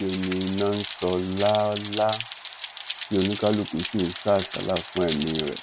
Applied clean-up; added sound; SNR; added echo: none; Rain; 4 dB; none.